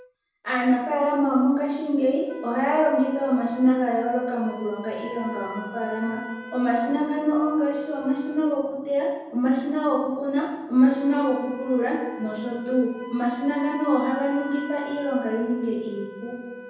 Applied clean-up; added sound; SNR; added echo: none; Wind instrument, woodwind instrument; 17 dB; reverberation time 1.1 s.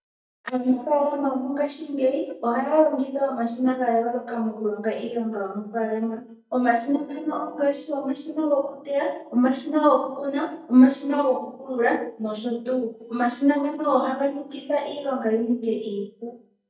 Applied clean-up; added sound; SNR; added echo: neural mask model DeepFilterNet 3.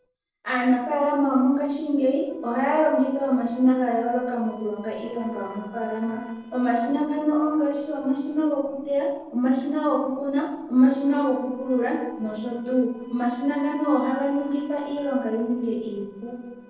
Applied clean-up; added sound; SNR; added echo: neural separator model SepFormer DNS4.